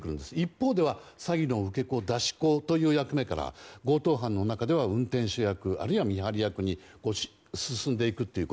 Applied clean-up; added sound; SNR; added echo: none; none; none; none.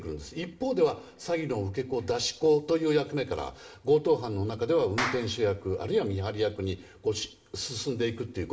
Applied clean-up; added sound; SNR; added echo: none; Clapping; 11 dB; reverberation time 0.5 s.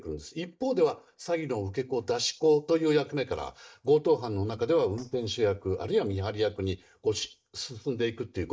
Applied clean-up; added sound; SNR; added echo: neural mask model DeepFilterNet 3.